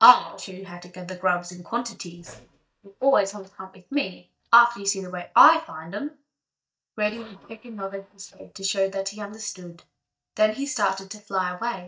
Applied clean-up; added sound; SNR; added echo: neural mask model DeepFilterNet 3.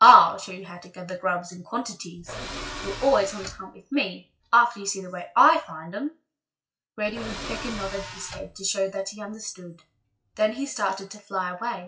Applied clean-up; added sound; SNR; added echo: classical method WPE with log-MMSE.